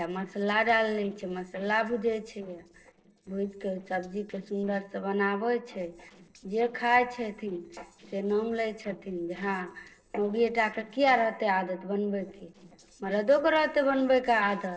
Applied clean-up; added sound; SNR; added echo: neural separator model SepFormer DNS4.